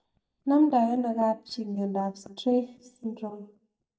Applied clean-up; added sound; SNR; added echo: neural mask model DeepFilterNet 3.